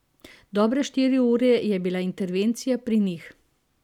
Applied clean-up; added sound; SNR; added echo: none; none; none; none.